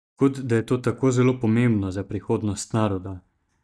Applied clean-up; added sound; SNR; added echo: neural mask model DeepFilterNet 3.